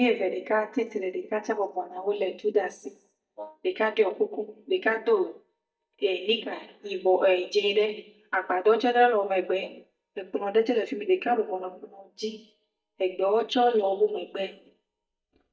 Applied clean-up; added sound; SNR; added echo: neural mask model DeepFilterNet 3.